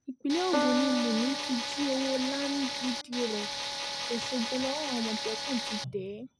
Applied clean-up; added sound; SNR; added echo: none; Piano + Tools; 1 dB; none.